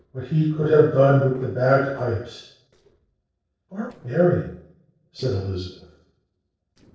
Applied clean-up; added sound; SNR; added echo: neural separator model SepFormer DNS4.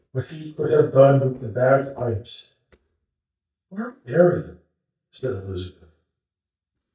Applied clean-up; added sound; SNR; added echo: neural mask model DeepFilterNet 3.